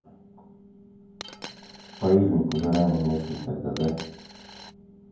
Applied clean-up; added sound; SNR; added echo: none; Coin (dropping); 16 dB; reverberation time 0.9 s.